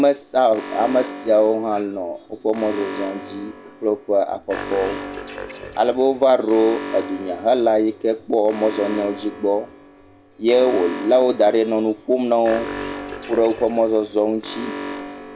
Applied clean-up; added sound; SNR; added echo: none; Alarm; 13 dB; none.